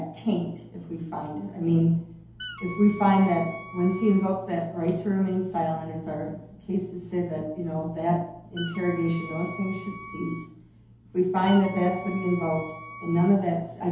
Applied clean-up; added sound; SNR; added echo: none; Wind instrument, woodwind instrument; 15 dB; reverberation time 2.2 s.